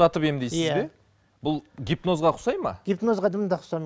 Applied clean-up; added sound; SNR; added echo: none; none; none; none.